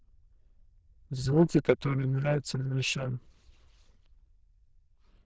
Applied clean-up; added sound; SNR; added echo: neural diffusion model UNIVERSE++.